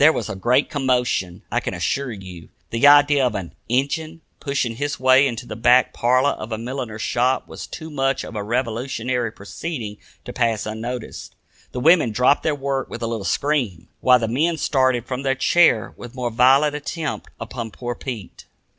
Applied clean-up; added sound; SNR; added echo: none; none; none; none.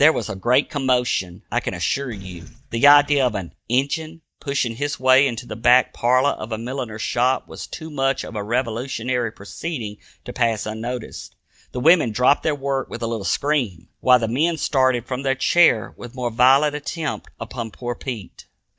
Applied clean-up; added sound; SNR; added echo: neural mask model DeepFilterNet 3.